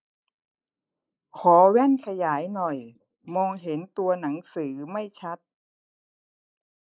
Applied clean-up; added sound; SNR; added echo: neural mask model Resemble Enhance denoiser.